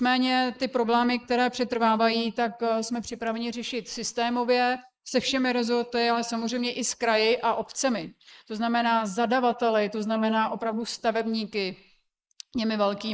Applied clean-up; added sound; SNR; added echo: neural mask model Resemble Enhance denoiser.